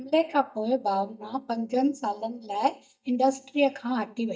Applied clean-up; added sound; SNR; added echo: neural mask model DeepFilterNet 3.